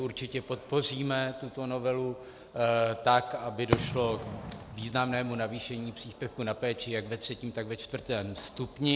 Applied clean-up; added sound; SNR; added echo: none; Fireworks; 6 dB; none.